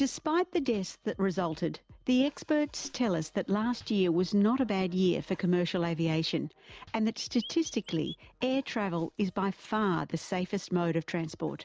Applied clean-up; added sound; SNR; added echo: none; Chirp, tweet; 17 dB; none.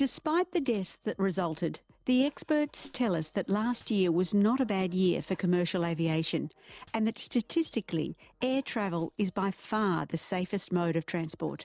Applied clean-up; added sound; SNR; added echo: neural separator model SepFormer DNS4.